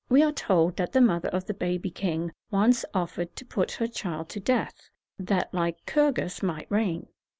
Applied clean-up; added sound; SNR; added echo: none; none; none; none.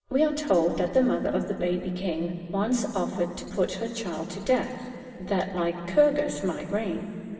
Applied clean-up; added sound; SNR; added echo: none; none; none; reverberation time 2.6 s.